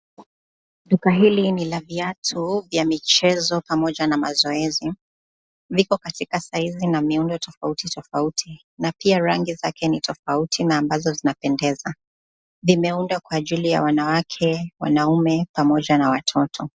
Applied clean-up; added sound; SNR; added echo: none; none; none; none.